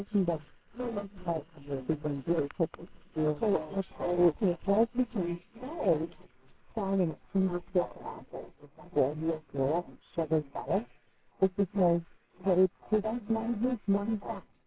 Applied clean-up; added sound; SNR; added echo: neural separator model SepFormer WHAMR!.